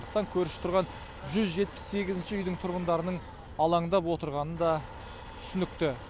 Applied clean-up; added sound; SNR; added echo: none; Domestic sounds, home sounds; 17 dB; none.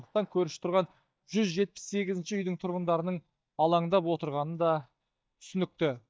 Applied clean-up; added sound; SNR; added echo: neural mask model DeepFilterNet 3.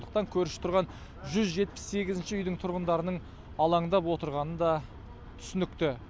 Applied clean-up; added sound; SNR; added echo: none; none; none; none.